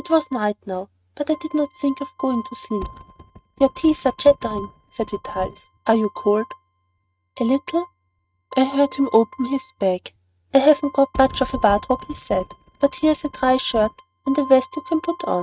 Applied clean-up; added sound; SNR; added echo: neural mask model RNNoise.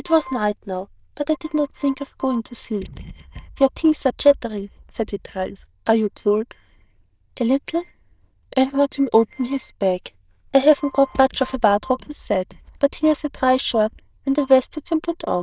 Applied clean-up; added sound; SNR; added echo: neural diffusion model UNIVERSE++.